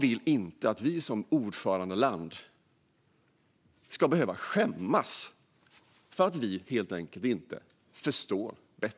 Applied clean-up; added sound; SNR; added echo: none; none; none; none.